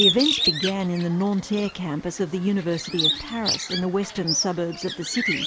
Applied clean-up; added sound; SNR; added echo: none; Bird; 2 dB; none.